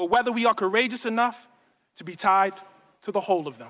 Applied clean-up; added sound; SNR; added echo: none; none; none; none.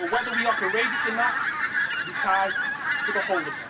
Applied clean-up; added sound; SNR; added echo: none; Fowl; -2 dB; reverberation time 0.2 s.